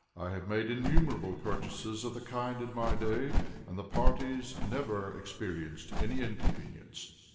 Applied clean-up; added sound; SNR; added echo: none; Bird; -5 dB; reverberation time 2.1 s.